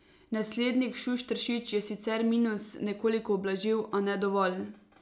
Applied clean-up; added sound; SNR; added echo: none; none; none; none.